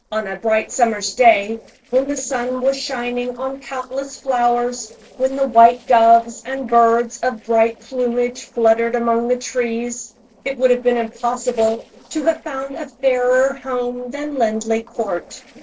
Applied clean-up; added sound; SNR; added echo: neural separator model SepFormer DNS4.